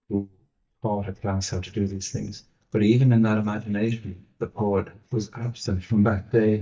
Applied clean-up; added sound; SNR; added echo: neural mask model DeepFilterNet 3.